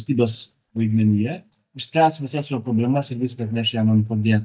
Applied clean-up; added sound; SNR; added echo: neural mask model DeepFilterNet 3.